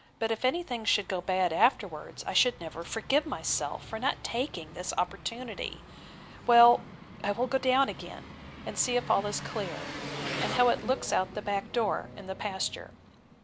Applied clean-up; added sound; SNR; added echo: none; Engine; 13 dB; none.